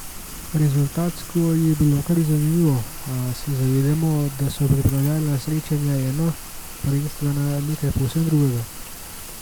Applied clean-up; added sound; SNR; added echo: none; Rain; 13 dB; none.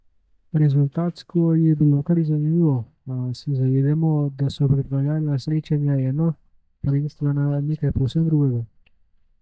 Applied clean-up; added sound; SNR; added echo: neural mask model DeepFilterNet 3.